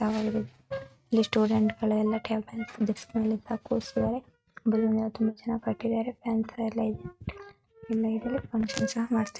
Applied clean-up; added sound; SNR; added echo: neural mask model RNNoise.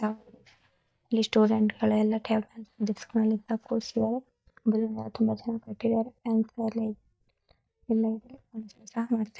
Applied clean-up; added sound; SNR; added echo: neural mask model DeepFilterNet 3.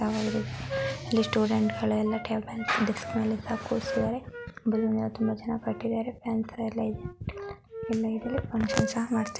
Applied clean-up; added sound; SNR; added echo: none; Wind instrument, woodwind instrument; 11 dB; none.